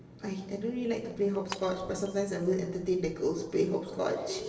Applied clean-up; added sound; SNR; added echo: none; Shatter / Crushing; 19 dB; reverberation time 1.0 s.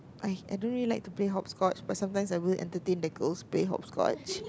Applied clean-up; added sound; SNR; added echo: none; none; none; none.